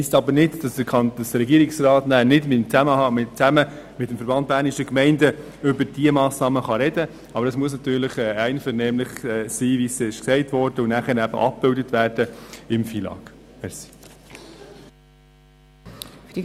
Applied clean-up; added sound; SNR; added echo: none; none; none; none.